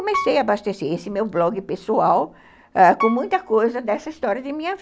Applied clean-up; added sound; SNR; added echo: none; Piano; 12 dB; none.